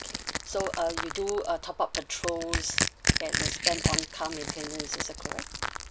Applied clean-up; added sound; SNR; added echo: none; Crushing; -2 dB; none.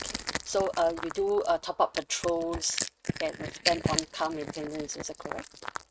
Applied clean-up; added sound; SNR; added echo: neural mask model RNNoise.